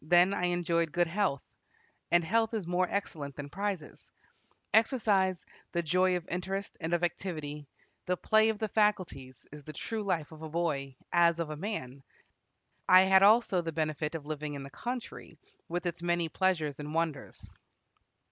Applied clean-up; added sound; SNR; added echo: none; none; none; none.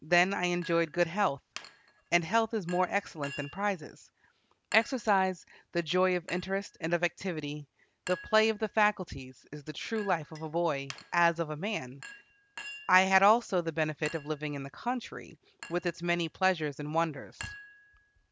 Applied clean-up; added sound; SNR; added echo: none; Chink, clink; 20 dB; none.